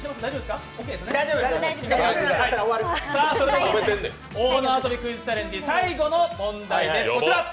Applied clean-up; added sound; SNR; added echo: none; none; none; none.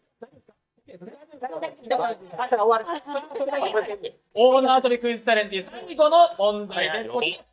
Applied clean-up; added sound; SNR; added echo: neural mask model DeepFilterNet 3.